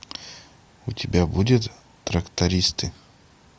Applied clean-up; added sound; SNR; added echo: none; none; none; none.